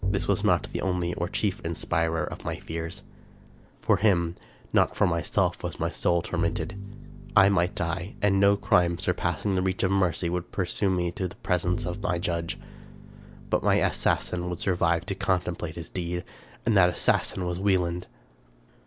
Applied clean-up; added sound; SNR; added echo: none; Bowed string instrument; 10 dB; none.